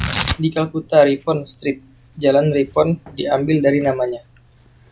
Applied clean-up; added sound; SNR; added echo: none; Tearing; 13 dB; none.